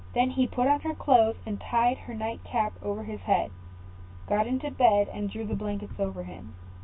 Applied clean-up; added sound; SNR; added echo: none; none; none; none.